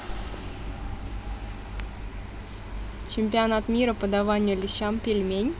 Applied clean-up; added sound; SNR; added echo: none; none; none; none.